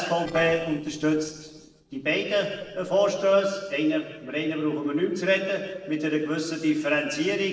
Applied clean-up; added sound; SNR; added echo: neural separator model SepFormer DNS4.